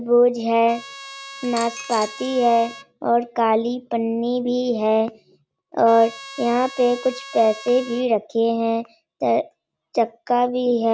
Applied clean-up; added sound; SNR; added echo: none; Trumpet + Coin (dropping); 16 dB; none.